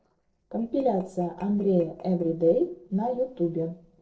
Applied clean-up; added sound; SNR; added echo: neural separator model SepFormer DNS4.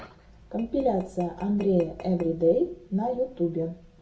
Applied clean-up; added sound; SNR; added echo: none; Tap / Glass; 20 dB; reverberation time 0.4 s.